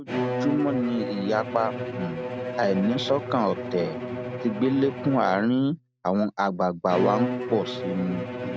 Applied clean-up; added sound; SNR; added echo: none; Bowed string instrument; 6 dB; none.